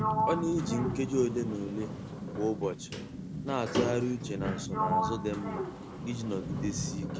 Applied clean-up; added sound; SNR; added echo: none; Rain / Thunderstorm + Sliding door; 0 dB; none.